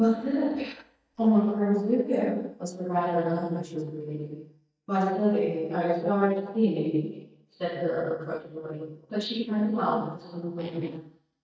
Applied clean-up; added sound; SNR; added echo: neural mask model DeepFilterNet 3.